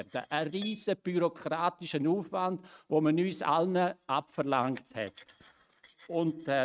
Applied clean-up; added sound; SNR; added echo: neural mask model RNNoise.